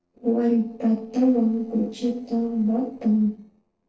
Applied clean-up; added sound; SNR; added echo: neural separator model SepFormer DNS4.